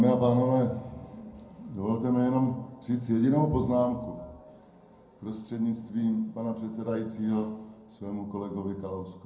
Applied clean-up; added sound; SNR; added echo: none; none; none; reverberation time 0.6 s.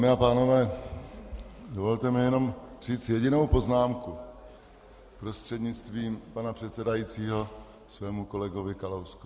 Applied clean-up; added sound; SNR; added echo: none; none; none; none.